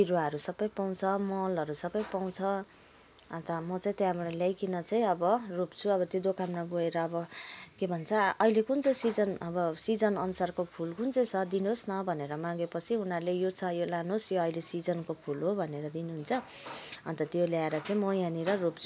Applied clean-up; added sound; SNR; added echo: none; none; none; none.